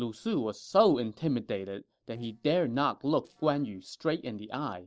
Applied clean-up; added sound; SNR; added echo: neural separator model SepFormer DNS4.